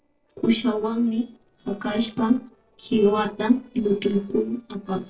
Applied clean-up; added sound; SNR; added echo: neural separator model SepFormer DNS4.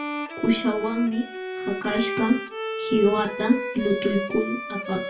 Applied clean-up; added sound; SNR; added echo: none; Bowed string instrument; 6 dB; reverberation time 0.3 s.